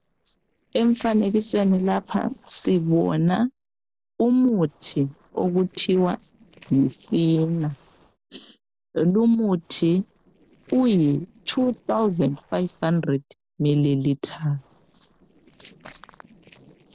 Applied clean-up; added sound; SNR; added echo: neural separator model SepFormer DNS4.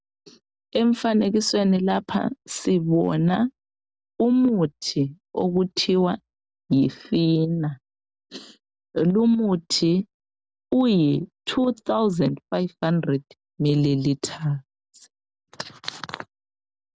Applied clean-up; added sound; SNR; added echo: none; none; none; none.